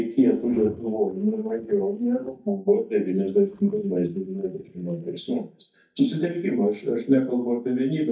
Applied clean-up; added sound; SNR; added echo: neural mask model DeepFilterNet 3.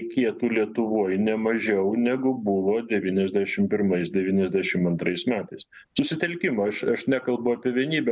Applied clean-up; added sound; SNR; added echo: none; none; none; none.